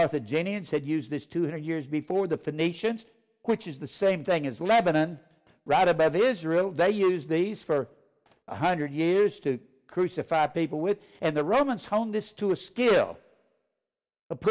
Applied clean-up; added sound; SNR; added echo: none; none; none; none.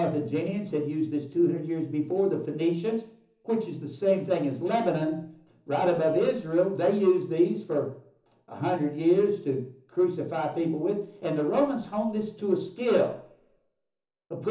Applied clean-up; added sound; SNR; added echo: none; none; none; reverberation time 0.7 s.